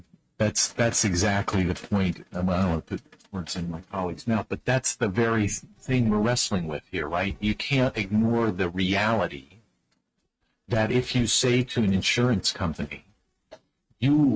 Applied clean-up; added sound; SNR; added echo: neural mask model RNNoise.